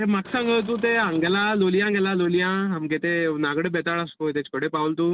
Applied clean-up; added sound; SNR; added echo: none; Engine / Car; 19 dB; none.